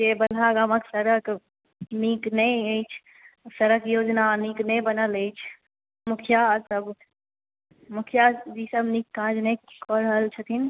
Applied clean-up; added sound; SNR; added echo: none; none; none; none.